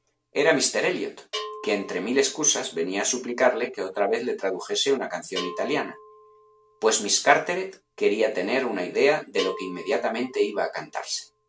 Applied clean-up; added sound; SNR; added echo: none; Bell; 17 dB; none.